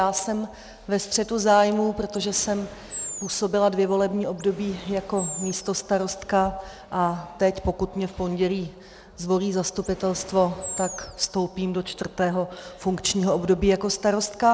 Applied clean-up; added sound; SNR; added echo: none; Animal; 12 dB; none.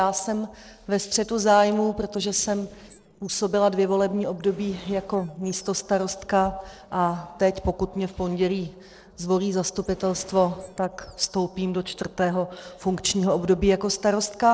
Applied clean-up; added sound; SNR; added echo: neural separator model SepFormer DNS4.